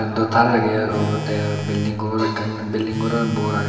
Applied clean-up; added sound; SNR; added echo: none; Telephone; 10 dB; reverberation time 2.5 s.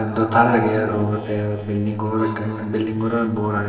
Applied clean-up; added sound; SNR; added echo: neural separator model SepFormer DNS4.